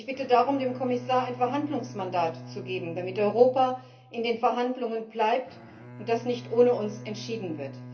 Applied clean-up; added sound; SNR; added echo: none; Bowed string instrument; 16 dB; reverberation time 0.3 s.